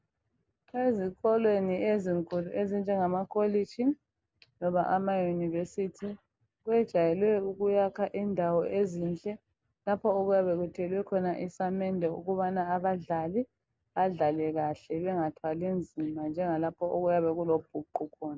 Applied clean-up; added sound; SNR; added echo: none; none; none; none.